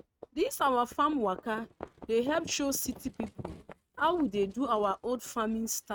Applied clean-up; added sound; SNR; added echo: neural mask model RNNoise.